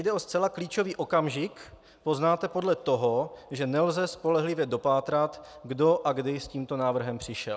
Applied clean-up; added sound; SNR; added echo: none; none; none; none.